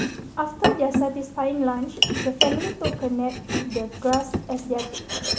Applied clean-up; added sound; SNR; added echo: none; Domestic sounds, home sounds; 1 dB; none.